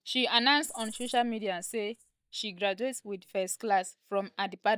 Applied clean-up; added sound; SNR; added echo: neural mask model DeepFilterNet 3.